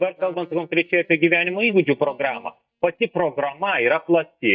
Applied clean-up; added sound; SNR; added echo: neural mask model DeepFilterNet 3.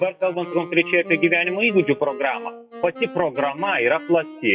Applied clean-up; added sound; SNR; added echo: classical method WPE with log-MMSE.